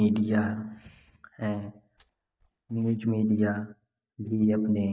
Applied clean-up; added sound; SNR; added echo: neural mask model DeepFilterNet 3.